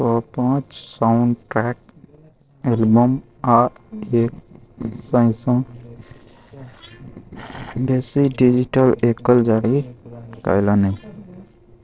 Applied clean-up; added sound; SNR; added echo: neural separator model SepFormer DNS4.